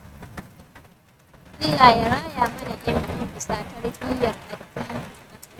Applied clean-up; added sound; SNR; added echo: neural mask model RNNoise.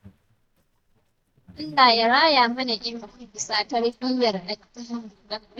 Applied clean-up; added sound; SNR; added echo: neural mask model DeepFilterNet 3.